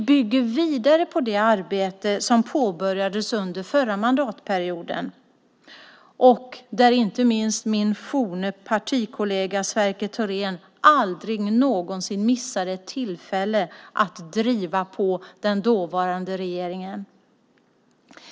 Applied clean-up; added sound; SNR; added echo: none; none; none; none.